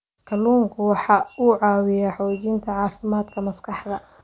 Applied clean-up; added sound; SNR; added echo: none; none; none; none.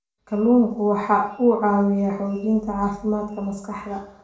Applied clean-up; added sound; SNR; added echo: none; none; none; reverberation time 0.5 s.